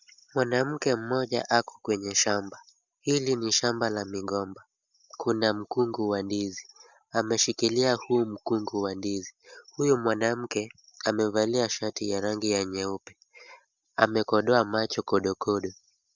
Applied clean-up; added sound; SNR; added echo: none; none; none; none.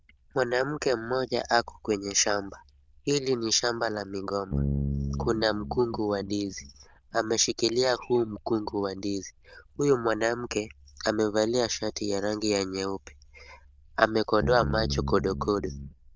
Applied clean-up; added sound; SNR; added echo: neural diffusion model UNIVERSE++.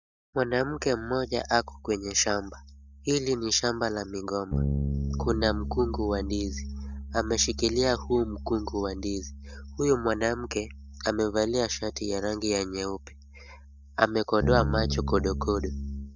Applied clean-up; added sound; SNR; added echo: neural mask model DeepFilterNet 3.